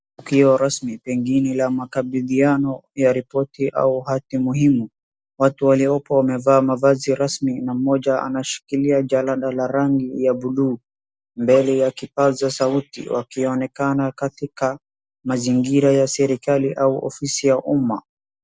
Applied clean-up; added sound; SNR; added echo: none; none; none; none.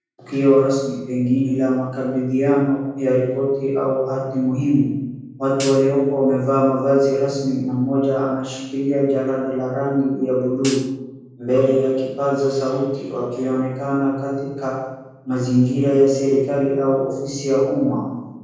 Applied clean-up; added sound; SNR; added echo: none; Hi-hat; 15 dB; reverberation time 1.3 s.